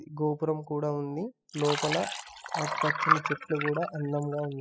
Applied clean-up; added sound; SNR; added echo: classical method spectral subtraction.